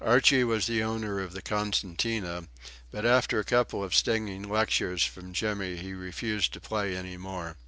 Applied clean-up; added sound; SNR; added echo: none; none; none; none.